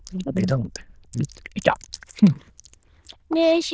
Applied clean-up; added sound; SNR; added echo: neural diffusion model UNIVERSE++.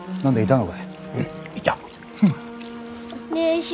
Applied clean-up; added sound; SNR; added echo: none; Sink (filling or washing); 20 dB; none.